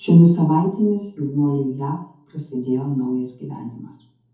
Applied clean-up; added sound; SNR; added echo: none; none; none; reverberation time 0.5 s.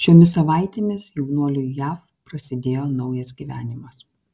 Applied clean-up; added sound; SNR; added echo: none; none; none; none.